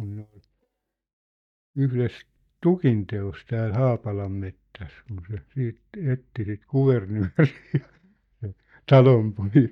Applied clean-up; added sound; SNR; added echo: neural mask model DeepFilterNet 3.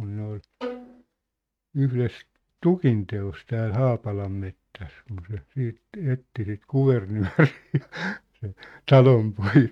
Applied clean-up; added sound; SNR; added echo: neural mask model RNNoise.